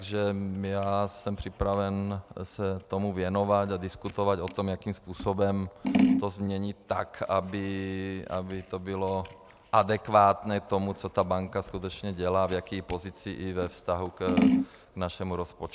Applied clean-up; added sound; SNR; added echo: none; Scissors; 6 dB; none.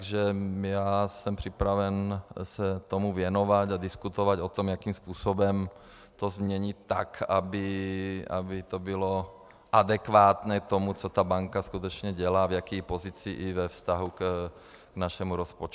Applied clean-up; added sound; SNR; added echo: none; none; none; none.